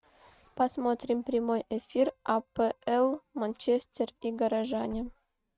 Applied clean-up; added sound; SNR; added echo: neural mask model RNNoise.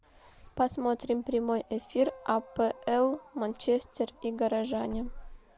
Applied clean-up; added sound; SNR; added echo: none; Keyboard (musical) + Wind / Car; 18 dB; none.